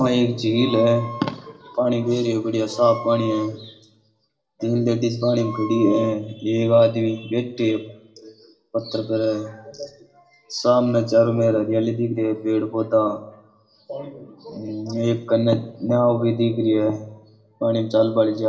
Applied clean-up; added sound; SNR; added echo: none; Wind instrument, woodwind instrument; 15 dB; reverberation time 0.6 s.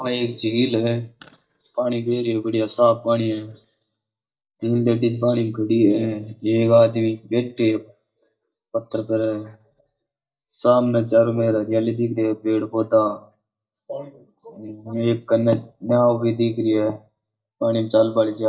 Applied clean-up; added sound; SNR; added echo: neural mask model DeepFilterNet 3.